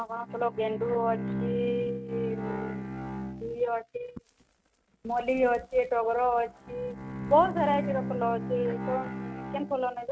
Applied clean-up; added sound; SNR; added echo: neural mask model RNNoise.